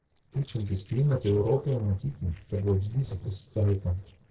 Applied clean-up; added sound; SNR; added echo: neural separator model SepFormer DNS4.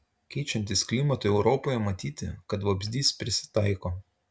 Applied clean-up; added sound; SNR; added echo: none; none; none; none.